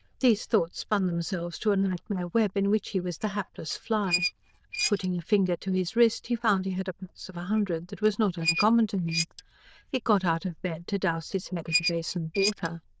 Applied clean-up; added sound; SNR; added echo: neural diffusion model UNIVERSE++.